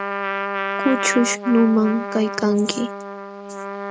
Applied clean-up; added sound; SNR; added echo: none; Trumpet; 6 dB; none.